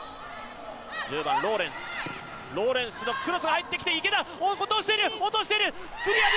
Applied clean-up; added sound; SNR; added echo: none; Wind; 20 dB; none.